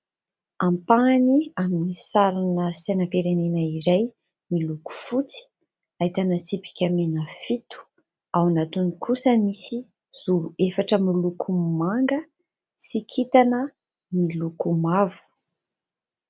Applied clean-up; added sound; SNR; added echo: none; none; none; none.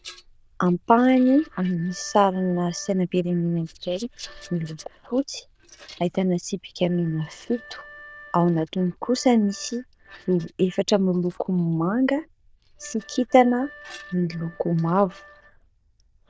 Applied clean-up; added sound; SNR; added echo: neural diffusion model UNIVERSE++.